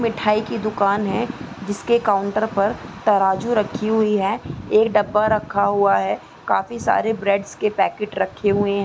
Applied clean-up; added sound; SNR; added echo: none; none; none; none.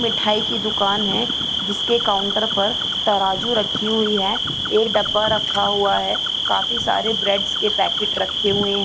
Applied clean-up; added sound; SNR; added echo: none; Cricket; 1 dB; none.